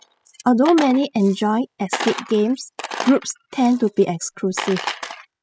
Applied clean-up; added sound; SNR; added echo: classical method spectral subtraction.